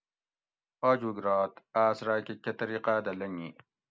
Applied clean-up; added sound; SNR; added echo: none; none; none; none.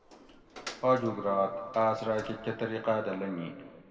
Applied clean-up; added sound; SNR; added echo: none; Door; 19 dB; reverberation time 1.9 s.